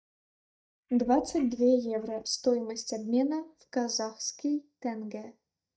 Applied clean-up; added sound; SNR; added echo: neural mask model DeepFilterNet 3.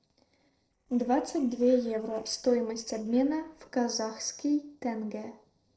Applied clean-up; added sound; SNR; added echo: neural separator model SepFormer DNS4.